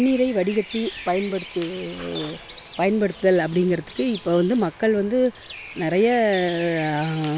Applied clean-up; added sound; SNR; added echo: none; Bird; 17 dB; none.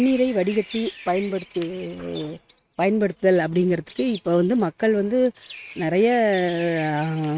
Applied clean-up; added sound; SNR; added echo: neural mask model RNNoise.